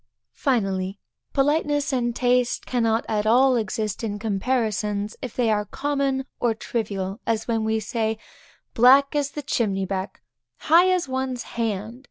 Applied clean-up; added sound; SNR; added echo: none; none; none; none.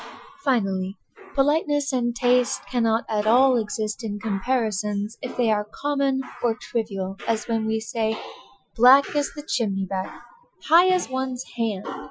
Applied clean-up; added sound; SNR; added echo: classical method Wiener filter.